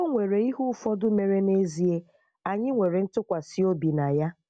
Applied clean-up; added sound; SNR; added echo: none; none; none; none.